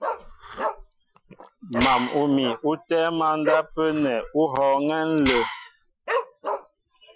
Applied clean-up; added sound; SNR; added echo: classical method Wiener filter.